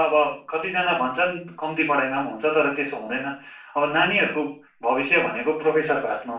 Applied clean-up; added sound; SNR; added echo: none; none; none; reverberation time 0.4 s.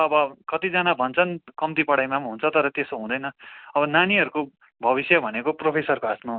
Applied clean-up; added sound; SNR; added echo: none; none; none; none.